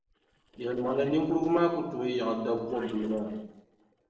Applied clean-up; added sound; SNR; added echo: neural separator model SepFormer DNS4.